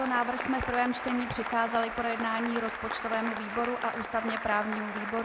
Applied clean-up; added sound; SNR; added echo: none; Applause / Cheering; 5 dB; none.